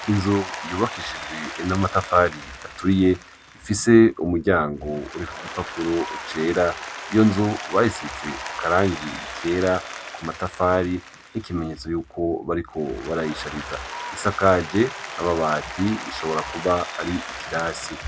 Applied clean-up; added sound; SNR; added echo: none; Applause; 12 dB; none.